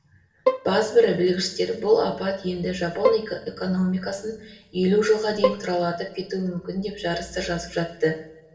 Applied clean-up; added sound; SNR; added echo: none; Bowed string instrument; 6 dB; reverberation time 0.8 s.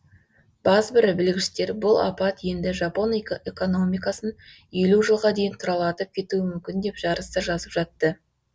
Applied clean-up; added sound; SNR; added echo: none; none; none; none.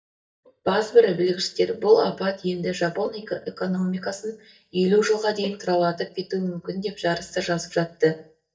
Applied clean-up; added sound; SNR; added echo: neural mask model DeepFilterNet 3.